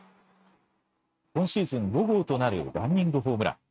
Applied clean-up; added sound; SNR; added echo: neural mask model RNNoise.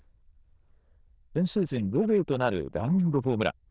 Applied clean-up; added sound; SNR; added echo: neural diffusion model UNIVERSE++.